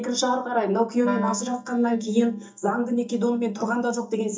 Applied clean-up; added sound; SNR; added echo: neural mask model DeepFilterNet 3.